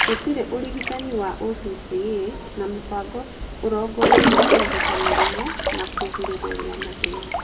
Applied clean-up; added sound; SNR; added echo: none; Drip / Trickle, dribble / Water / Splash, splatter; -4 dB; reverberation time 0.8 s.